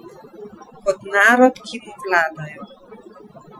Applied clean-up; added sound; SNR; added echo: classical method Wiener filter.